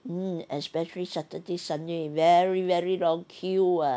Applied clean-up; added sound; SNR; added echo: none; none; none; none.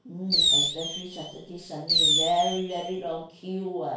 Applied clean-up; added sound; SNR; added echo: none; Fireworks; -5 dB; reverberation time 0.4 s.